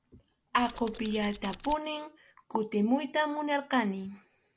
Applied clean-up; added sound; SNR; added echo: none; Tools; 8 dB; none.